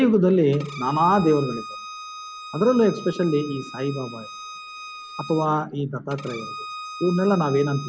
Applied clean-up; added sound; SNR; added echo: none; Bowed string instrument; 14 dB; none.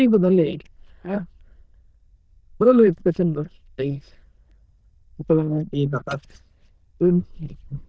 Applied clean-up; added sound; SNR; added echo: neural diffusion model UNIVERSE++.